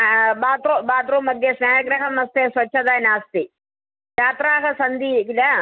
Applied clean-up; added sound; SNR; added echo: none; none; none; none.